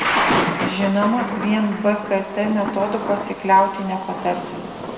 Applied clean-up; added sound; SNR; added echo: none; Thunder / Rain; 4 dB; reverberation time 1.8 s.